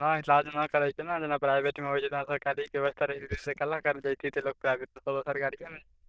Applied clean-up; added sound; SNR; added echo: neural diffusion model UNIVERSE++.